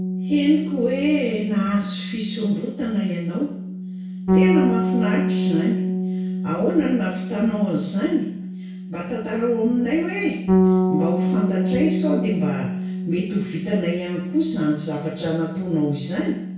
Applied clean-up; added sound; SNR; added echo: none; Bass guitar; 1 dB; reverberation time 0.6 s.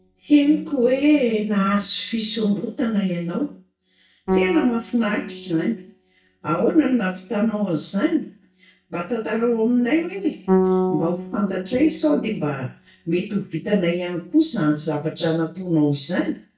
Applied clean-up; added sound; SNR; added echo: neural mask model DeepFilterNet 3.